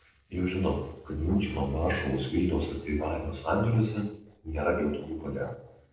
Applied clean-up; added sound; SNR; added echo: neural separator model SepFormer DNS4.